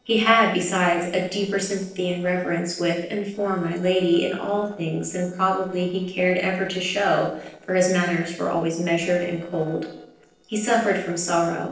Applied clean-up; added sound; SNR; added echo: neural separator model SepFormer DNS4.